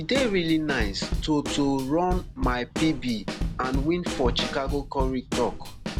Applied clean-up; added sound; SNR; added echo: none; Snare drum / Drum kit; 4 dB; none.